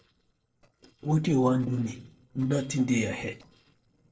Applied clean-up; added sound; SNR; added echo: neural separator model SepFormer DNS4.